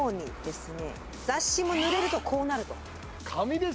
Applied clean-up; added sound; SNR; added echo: none; none; none; none.